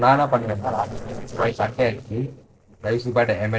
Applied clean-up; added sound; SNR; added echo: neural separator model SepFormer DNS4.